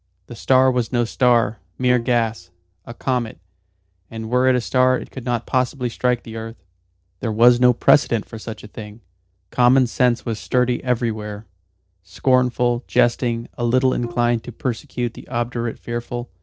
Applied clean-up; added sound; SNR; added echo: neural separator model SepFormer DNS4.